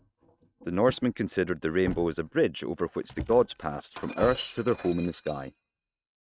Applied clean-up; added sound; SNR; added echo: neural mask model RNNoise.